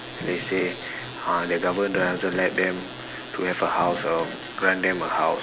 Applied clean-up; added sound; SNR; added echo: none; Fart; 15 dB; none.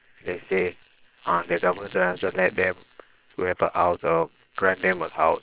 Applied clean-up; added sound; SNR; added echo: neural separator model SepFormer WHAM!.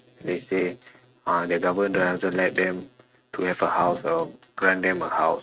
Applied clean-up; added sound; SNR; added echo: neural mask model RNNoise.